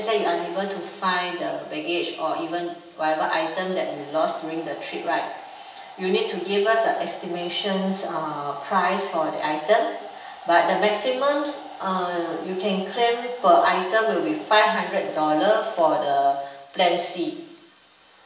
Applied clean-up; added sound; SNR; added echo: none; Domestic sounds, home sounds; 19 dB; reverberation time 0.8 s.